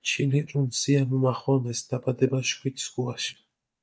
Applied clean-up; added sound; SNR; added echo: neural mask model DeepFilterNet 3.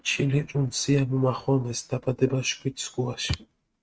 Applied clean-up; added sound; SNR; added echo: neural mask model RNNoise.